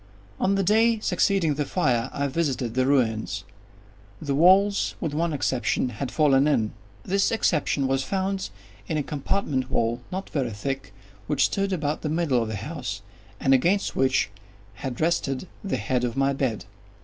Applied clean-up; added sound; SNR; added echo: none; none; none; none.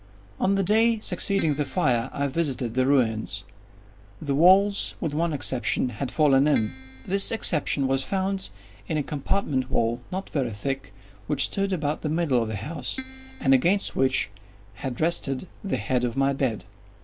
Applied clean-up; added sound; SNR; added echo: none; Keyboard (musical); 15 dB; none.